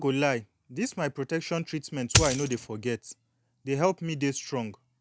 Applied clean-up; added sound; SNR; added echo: none; Coin (dropping); -5 dB; none.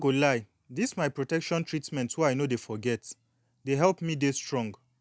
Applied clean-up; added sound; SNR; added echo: none; none; none; none.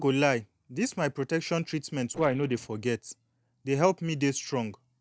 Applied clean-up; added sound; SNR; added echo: neural separator model SepFormer DNS4.